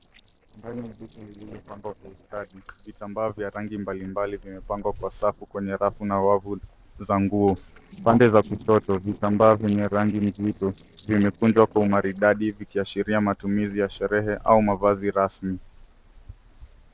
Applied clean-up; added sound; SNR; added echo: neural separator model SepFormer DNS4.